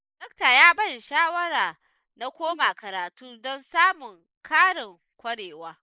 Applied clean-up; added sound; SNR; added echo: neural mask model Resemble Enhance denoiser.